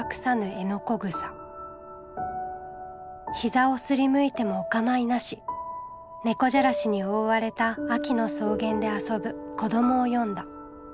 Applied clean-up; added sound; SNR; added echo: none; none; none; none.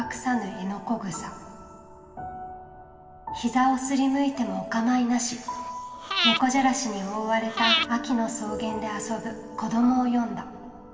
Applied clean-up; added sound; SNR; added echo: none; Breathing; 2 dB; reverberation time 2.2 s.